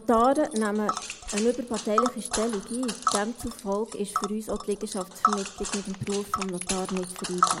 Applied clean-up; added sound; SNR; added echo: none; Tick; 4 dB; none.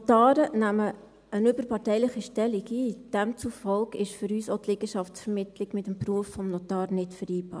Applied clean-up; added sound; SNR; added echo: none; none; none; none.